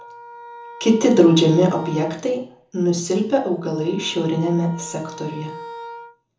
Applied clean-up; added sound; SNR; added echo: none; Wind instrument, woodwind instrument; 17 dB; reverberation time 0.6 s.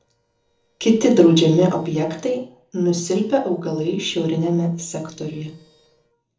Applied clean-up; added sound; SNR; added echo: neural separator model SepFormer DNS4.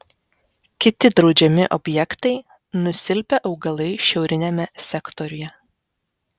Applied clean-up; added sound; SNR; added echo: none; none; none; none.